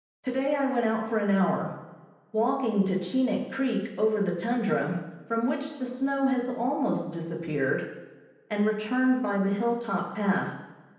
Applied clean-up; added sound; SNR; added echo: none; none; none; reverberation time 0.9 s.